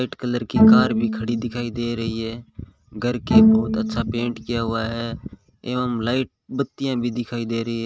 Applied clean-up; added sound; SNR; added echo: neural mask model RNNoise.